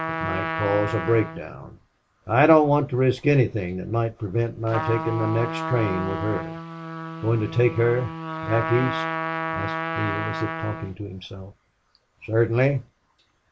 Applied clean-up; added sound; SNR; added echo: none; Trumpet; 7 dB; none.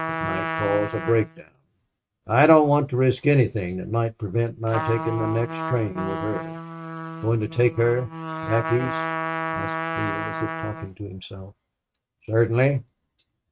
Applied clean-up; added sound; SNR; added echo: neural mask model RNNoise.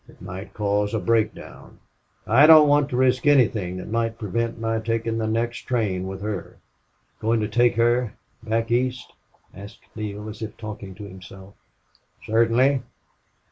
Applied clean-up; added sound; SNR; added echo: none; none; none; none.